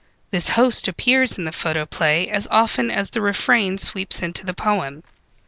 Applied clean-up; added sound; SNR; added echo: none; none; none; none.